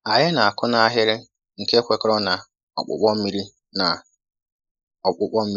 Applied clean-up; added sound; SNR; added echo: neural mask model Resemble Enhance denoiser.